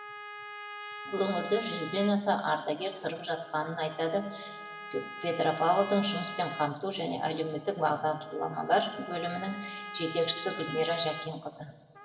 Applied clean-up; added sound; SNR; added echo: none; Trumpet; 12 dB; reverberation time 2.5 s.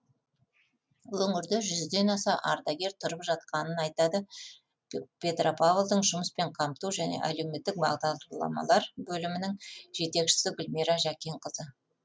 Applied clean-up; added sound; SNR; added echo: none; none; none; none.